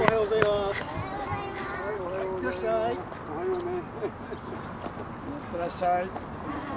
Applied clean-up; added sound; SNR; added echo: none; none; none; none.